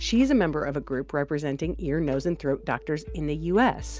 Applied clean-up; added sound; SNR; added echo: none; none; none; none.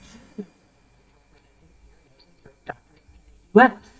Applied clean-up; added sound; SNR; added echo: neural mask model DeepFilterNet 3.